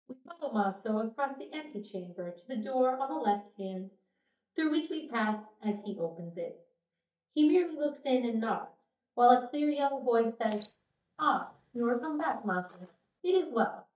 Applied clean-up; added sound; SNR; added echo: neural mask model DeepFilterNet 3.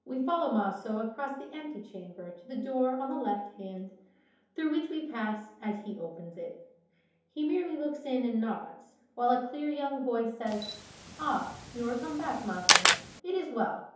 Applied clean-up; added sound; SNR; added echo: none; Camera; -3 dB; reverberation time 2.8 s.